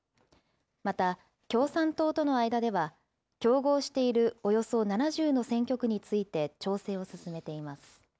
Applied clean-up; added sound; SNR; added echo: none; none; none; none.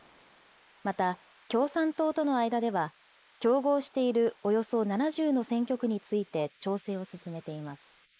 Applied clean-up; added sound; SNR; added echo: neural mask model Resemble Enhance denoiser.